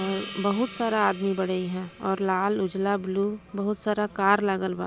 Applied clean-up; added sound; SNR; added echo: none; Gong; 18 dB; none.